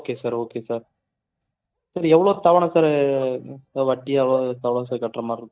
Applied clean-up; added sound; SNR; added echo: neural mask model DeepFilterNet 3.